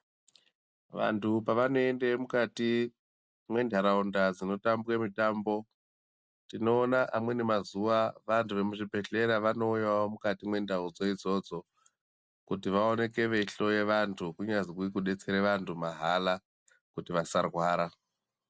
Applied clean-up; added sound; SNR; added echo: none; none; none; none.